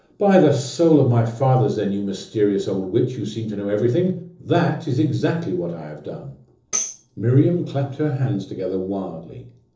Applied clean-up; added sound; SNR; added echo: neural separator model SepFormer DNS4.